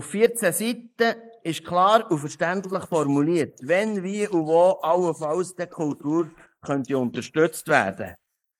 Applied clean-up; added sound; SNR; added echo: neural mask model Resemble Enhance denoiser.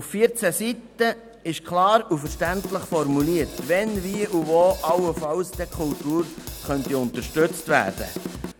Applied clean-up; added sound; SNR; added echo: none; Drum / Drum kit; 11 dB; none.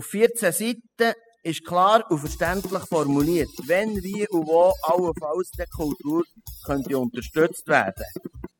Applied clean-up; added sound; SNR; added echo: classical method spectral subtraction.